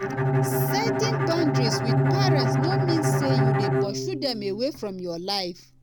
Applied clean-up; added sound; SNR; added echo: none; Bowed string instrument; -5 dB; none.